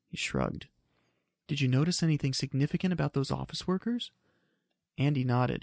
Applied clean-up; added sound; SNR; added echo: none; none; none; none.